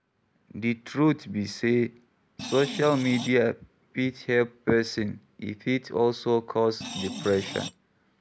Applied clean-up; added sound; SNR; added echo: none; Screech; 10 dB; none.